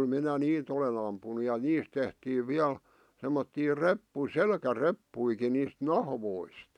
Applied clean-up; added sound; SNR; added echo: none; none; none; none.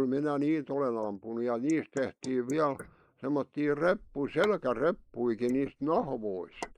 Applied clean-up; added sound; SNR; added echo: neural mask model Resemble Enhance denoiser.